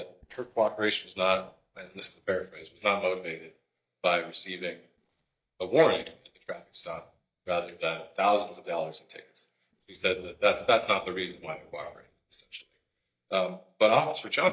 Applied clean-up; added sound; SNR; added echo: neural mask model DeepFilterNet 3.